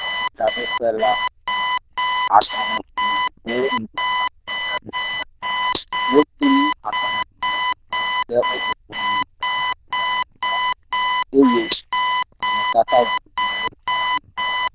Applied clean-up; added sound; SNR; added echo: neural diffusion model UNIVERSE++.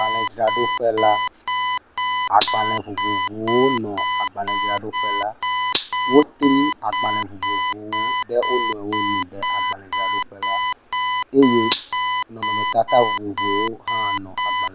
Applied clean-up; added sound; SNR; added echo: none; Alarm + Gunshot, gunfire; 0 dB; none.